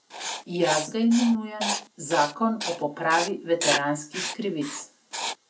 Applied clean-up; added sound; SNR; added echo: none; Writing; 6 dB; none.